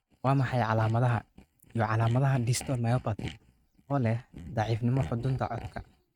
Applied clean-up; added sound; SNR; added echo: neural mask model RNNoise.